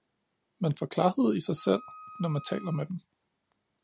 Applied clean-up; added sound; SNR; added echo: none; Wind instrument, woodwind instrument; 18 dB; none.